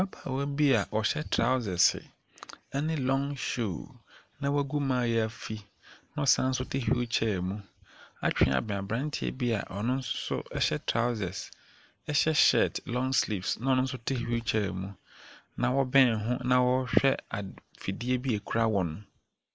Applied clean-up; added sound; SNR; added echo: neural mask model Resemble Enhance denoiser.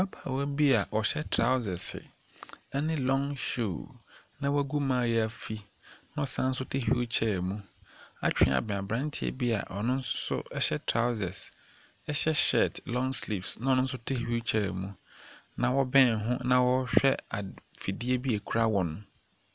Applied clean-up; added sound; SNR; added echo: none; none; none; none.